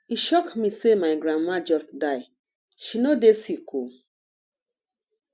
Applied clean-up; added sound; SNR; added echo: none; none; none; none.